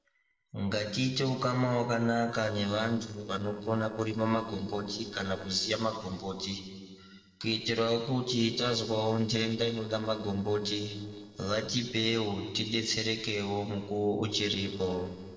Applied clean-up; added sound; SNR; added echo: neural separator model SepFormer DNS4.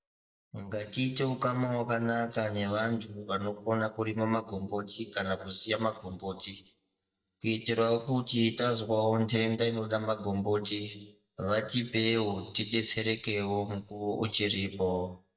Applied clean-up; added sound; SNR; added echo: neural mask model DeepFilterNet 3.